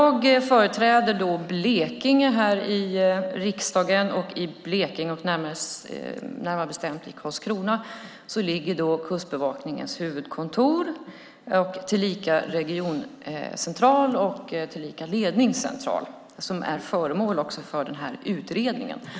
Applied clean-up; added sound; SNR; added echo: none; none; none; none.